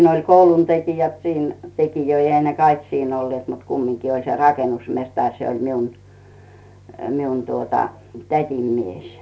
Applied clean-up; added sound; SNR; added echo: none; none; none; none.